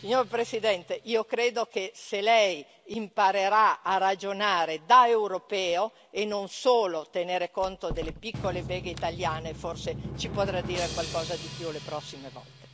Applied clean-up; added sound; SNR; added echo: none; Door + Drum; 14 dB; none.